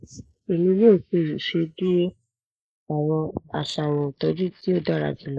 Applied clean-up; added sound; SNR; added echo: neural mask model Resemble Enhance denoiser.